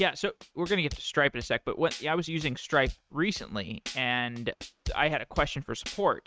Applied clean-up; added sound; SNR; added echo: neural mask model RNNoise.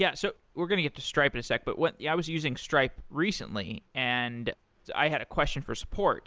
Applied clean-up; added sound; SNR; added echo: none; none; none; none.